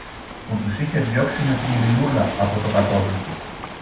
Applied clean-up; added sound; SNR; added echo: none; Waves, surf; 8 dB; reverberation time 0.7 s.